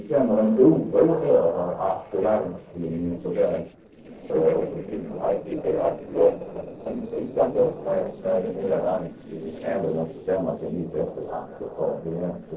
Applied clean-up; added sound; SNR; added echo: neural separator model SepFormer DNS4.